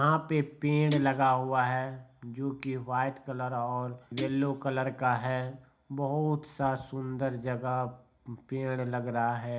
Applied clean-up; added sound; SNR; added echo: none; Guitar; 13 dB; reverberation time 0.4 s.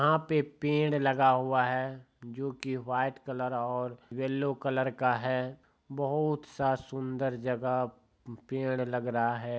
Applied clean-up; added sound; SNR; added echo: none; none; none; none.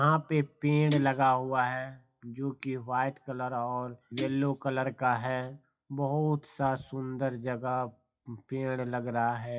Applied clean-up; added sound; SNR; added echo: classical method WPE with log-MMSE.